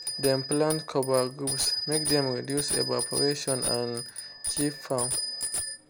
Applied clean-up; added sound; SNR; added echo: none; Bicycle bell; 2 dB; none.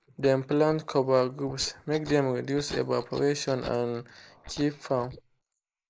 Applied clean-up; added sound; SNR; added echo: neural mask model Resemble Enhance denoiser.